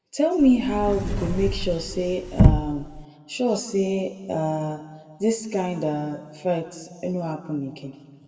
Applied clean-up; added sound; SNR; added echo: none; Sliding door / Slam / Wood; -2 dB; reverberation time 1.4 s.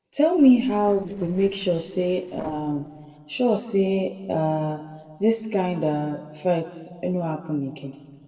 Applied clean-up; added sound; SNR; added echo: neural separator model SepFormer DNS4.